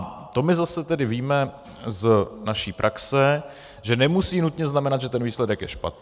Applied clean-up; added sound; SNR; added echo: none; none; none; none.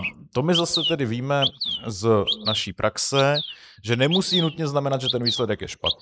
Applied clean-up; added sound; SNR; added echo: neural mask model Resemble Enhance denoiser.